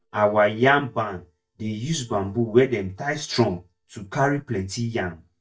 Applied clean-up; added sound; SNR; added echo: neural mask model DeepFilterNet 3.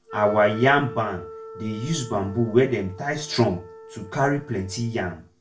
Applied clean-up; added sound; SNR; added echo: none; Wind instrument, woodwind instrument; 16 dB; reverberation time 0.3 s.